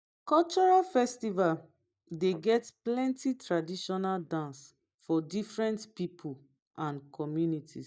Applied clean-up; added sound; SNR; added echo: neural mask model DeepFilterNet 3.